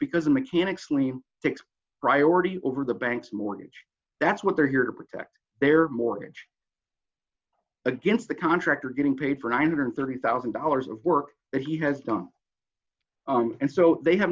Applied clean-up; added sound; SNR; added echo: none; none; none; none.